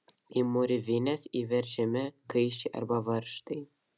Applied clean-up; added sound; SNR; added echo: none; none; none; none.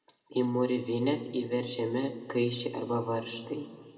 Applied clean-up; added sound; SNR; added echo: none; none; none; reverberation time 1.6 s.